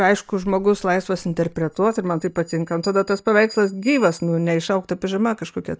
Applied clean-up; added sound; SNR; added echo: neural mask model DeepFilterNet 3.